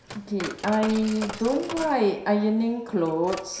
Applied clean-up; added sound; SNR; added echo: none; Coin (dropping); 14 dB; reverberation time 0.7 s.